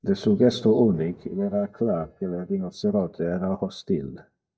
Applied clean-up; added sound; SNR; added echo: neural mask model DeepFilterNet 3.